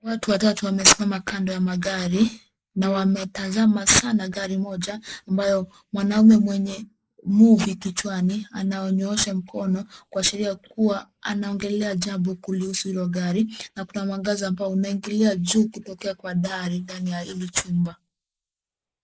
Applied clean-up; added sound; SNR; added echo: neural mask model Resemble Enhance denoiser.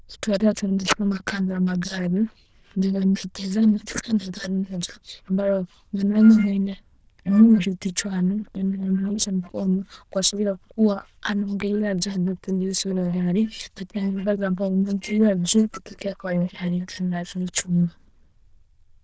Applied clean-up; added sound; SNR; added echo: neural diffusion model UNIVERSE++.